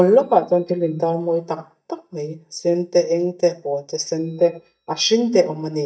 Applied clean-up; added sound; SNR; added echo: neural mask model DeepFilterNet 3.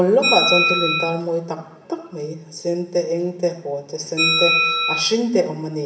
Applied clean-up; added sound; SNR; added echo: none; Bell; 1 dB; reverberation time 0.8 s.